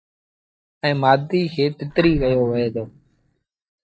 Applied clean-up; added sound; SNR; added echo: neural mask model DeepFilterNet 3.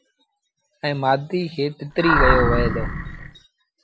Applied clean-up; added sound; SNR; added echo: none; Animal; -4 dB; none.